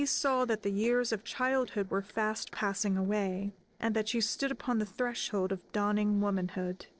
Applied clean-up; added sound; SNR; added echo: neural separator model SepFormer DNS4.